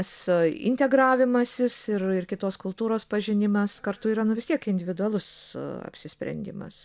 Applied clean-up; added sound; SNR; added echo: none; none; none; none.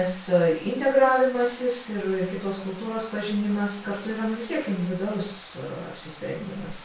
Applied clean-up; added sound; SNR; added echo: none; Bathtub (filling or washing); 18 dB; reverberation time 0.3 s.